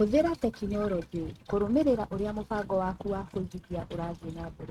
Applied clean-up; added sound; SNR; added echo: neural mask model RNNoise.